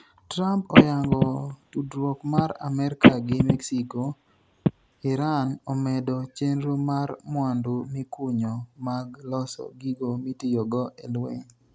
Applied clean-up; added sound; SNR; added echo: none; Telephone; -5 dB; none.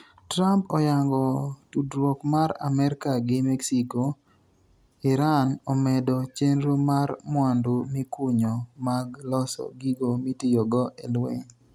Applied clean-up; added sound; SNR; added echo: none; none; none; none.